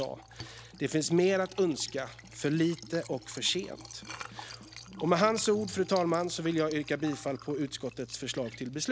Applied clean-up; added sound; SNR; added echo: none; Bass guitar + Liquid; 16 dB; none.